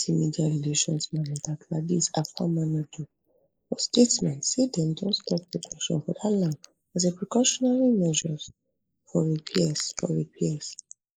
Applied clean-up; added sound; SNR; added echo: neural mask model Resemble Enhance denoiser.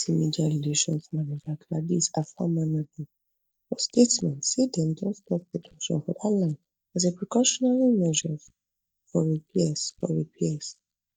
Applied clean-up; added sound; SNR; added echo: neural mask model DeepFilterNet 3.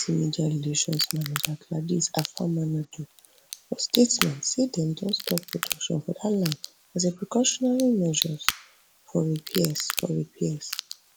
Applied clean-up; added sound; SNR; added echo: none; Crack / Crackle; 9 dB; none.